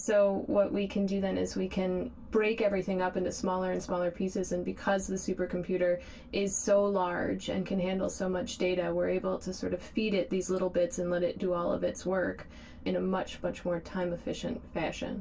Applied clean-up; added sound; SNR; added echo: none; none; none; reverberation time 0.1 s.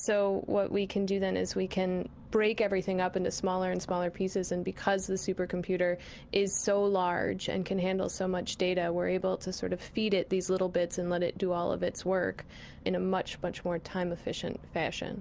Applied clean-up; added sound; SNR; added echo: none; none; none; none.